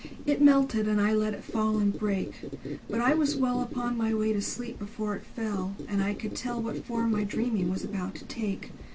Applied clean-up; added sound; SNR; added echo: none; Squeak; 10 dB; none.